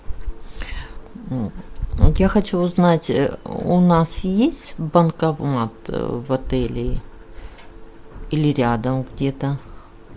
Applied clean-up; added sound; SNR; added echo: none; none; none; none.